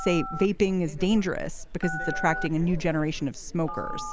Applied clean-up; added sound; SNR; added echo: none; Telephone; 8 dB; none.